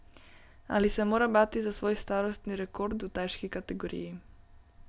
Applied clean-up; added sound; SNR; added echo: none; none; none; none.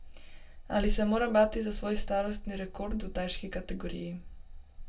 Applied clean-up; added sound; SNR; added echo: none; none; none; reverberation time 0.2 s.